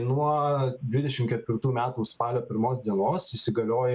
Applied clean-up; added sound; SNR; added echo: none; none; none; none.